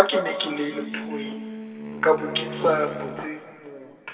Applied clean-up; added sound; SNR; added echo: none; Wind instrument, woodwind instrument; 10 dB; reverberation time 2.4 s.